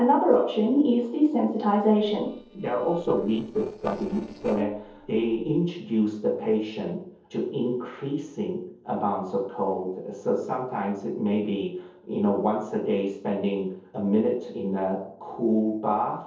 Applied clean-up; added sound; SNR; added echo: neural separator model SepFormer DNS4.